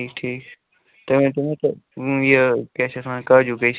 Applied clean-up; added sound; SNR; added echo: none; none; none; none.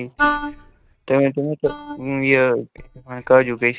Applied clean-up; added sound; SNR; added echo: neural mask model DeepFilterNet 3.